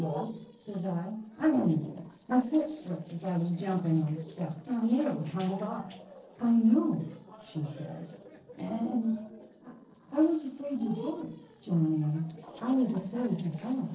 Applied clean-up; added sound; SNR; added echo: neural separator model SepFormer DNS4.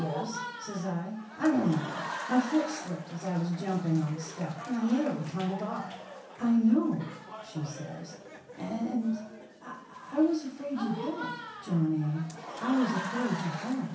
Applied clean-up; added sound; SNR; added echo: none; Applause / Crowd; 11 dB; reverberation time 0.6 s.